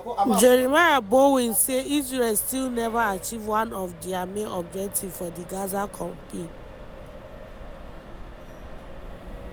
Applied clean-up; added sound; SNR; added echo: none; Accelerating, revving, vroom; 16 dB; none.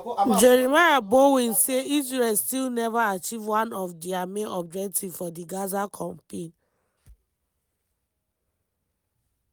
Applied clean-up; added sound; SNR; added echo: none; none; none; none.